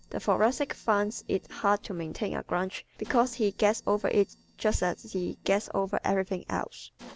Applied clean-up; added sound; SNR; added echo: neural separator model SepFormer DNS4.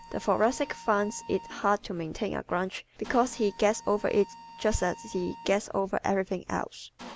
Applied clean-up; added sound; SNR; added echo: none; Mechanisms; 19 dB; none.